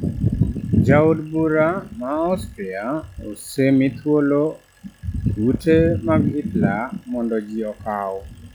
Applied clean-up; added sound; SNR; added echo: classical method log-MMSE.